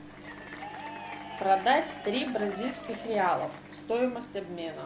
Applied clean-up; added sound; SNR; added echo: none; Applause / Crowd / Cheering; 11 dB; none.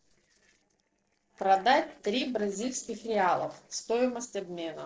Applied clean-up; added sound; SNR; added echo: neural separator model SepFormer DNS4.